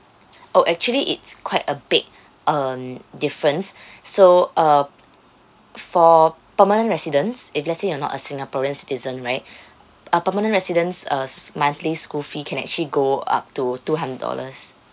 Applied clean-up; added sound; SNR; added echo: none; none; none; none.